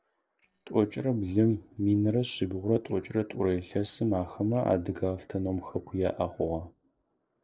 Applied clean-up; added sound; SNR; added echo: neural separator model SepFormer DNS4.